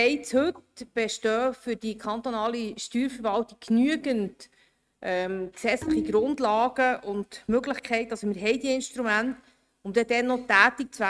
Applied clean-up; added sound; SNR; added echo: neural mask model RNNoise.